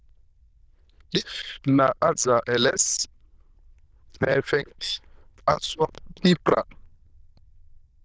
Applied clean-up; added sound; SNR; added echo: neural diffusion model UNIVERSE++.